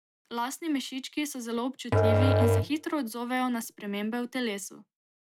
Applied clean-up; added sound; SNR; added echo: none; Musical instrument; -5 dB; none.